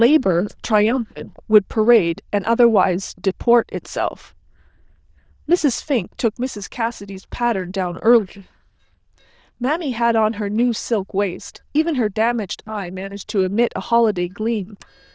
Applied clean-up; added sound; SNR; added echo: neural diffusion model UNIVERSE++.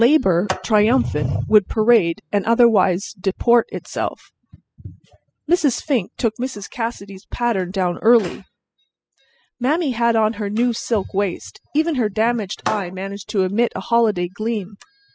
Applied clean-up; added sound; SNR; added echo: classical method spectral subtraction.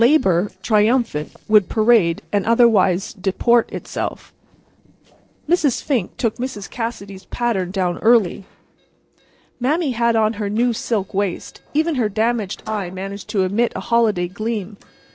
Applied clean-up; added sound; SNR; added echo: neural separator model SepFormer DNS4.